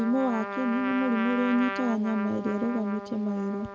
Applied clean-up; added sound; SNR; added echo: none; Trumpet; 7 dB; reverberation time 0.6 s.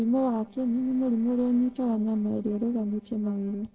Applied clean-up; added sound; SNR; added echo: neural separator model SepFormer DNS4.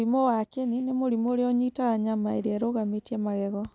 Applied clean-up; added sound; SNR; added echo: none; none; none; none.